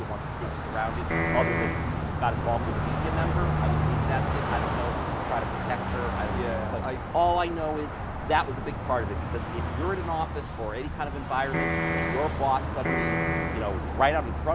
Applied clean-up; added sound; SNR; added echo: none; Car passing by + Piano; -2 dB; none.